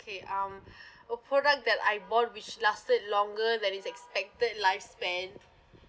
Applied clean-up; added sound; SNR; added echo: none; none; none; none.